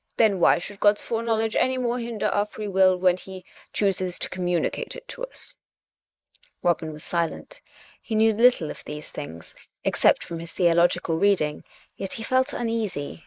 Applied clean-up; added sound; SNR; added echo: neural mask model Resemble Enhance denoiser.